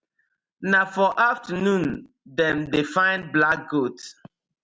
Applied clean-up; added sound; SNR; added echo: none; none; none; none.